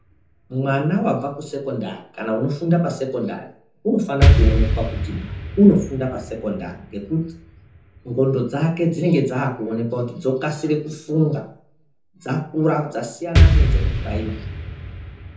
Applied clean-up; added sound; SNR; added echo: none; Explosion; 1 dB; reverberation time 0.5 s.